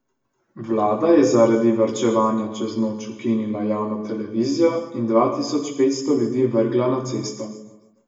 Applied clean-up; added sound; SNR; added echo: none; none; none; reverberation time 1.0 s.